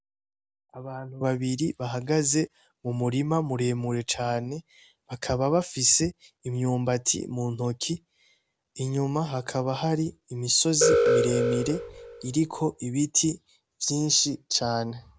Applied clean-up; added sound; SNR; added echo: none; Alarm; -2 dB; none.